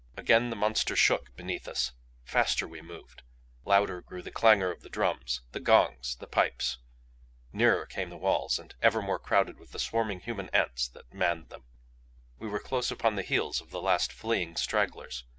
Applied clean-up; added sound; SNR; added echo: none; none; none; none.